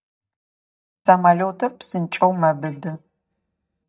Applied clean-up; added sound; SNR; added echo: neural mask model DeepFilterNet 3.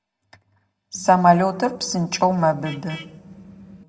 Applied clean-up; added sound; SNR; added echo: none; Vehicle horn, car horn, honking; 20 dB; reverberation time 0.5 s.